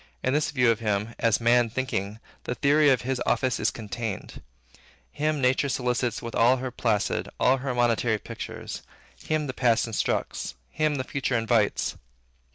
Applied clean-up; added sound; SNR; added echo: none; none; none; none.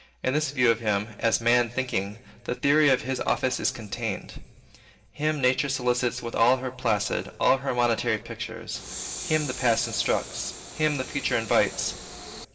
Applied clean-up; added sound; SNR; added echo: none; Train; 11 dB; reverberation time 1.2 s.